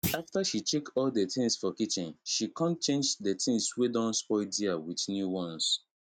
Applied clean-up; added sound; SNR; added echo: neural mask model RNNoise.